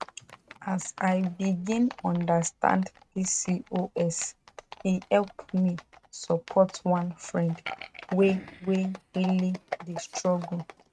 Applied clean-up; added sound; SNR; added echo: neural mask model RNNoise.